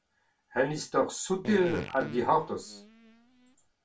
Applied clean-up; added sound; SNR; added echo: none; Fart; 12 dB; reverberation time 0.2 s.